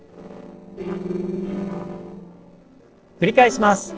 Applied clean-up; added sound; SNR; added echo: neural separator model SepFormer DNS4.